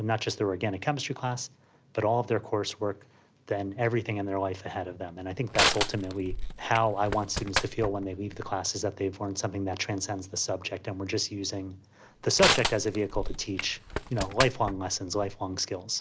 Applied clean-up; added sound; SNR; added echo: none; Crushing; 2 dB; none.